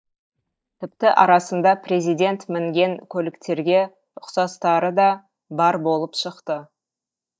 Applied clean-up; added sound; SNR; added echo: neural mask model DeepFilterNet 3.